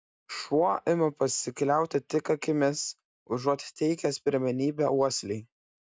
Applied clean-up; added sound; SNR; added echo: none; none; none; none.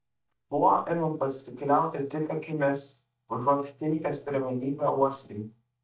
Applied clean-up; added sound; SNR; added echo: neural mask model DeepFilterNet 3.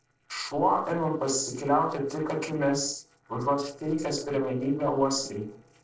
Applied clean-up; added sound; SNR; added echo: neural separator model SepFormer DNS4.